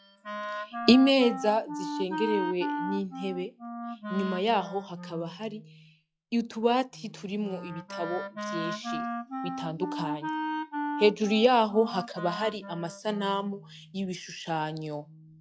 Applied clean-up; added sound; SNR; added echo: classical method log-MMSE.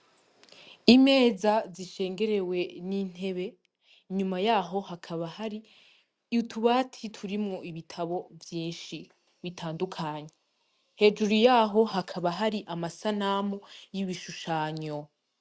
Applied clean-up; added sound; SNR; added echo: none; none; none; none.